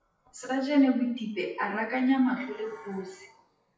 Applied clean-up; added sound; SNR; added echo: classical method WPE with log-MMSE.